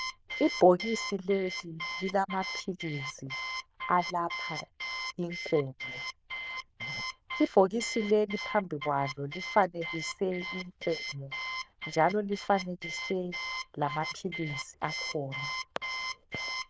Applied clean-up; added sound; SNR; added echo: neural diffusion model UNIVERSE++.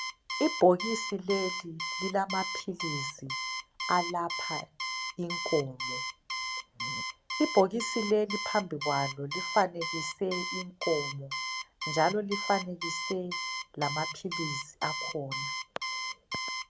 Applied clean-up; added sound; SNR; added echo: none; Alarm; 4 dB; none.